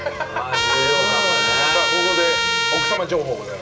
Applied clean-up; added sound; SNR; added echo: none; Trumpet; -4 dB; reverberation time 0.9 s.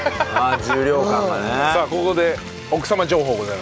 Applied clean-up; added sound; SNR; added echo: none; none; none; none.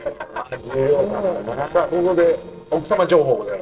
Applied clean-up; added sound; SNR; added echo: neural separator model SepFormer DNS4.